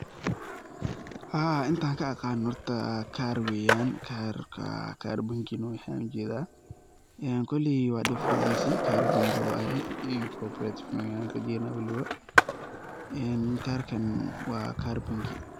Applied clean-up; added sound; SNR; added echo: none; Skateboard; 2 dB; none.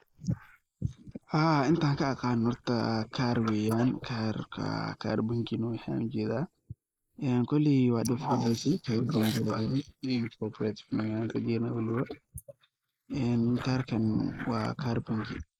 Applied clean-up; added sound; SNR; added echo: neural mask model Resemble Enhance denoiser.